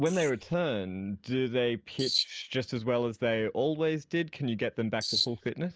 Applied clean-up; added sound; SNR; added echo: neural mask model Resemble Enhance denoiser.